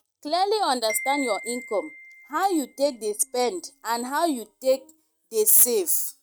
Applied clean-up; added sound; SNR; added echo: neural mask model RNNoise.